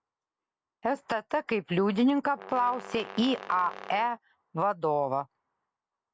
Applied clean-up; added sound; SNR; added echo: none; Brass instrument; 14 dB; none.